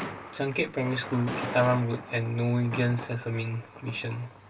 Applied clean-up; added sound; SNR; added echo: none; Thunder; 10 dB; reverberation time 0.2 s.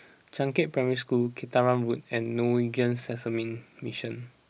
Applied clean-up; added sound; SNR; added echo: none; none; none; none.